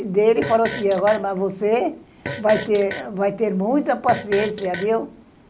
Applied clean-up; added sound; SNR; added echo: none; Fart; 14 dB; none.